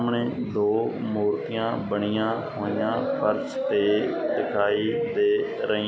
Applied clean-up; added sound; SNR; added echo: none; none; none; none.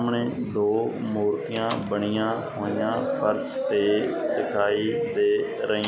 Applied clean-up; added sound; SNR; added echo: none; Slam; 20 dB; none.